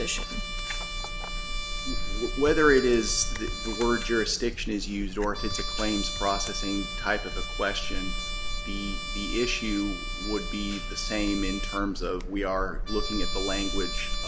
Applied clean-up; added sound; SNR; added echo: none; Trumpet; 9 dB; none.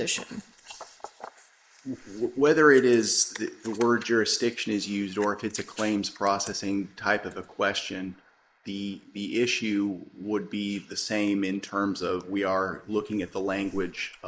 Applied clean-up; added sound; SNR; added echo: neural mask model Resemble Enhance denoiser.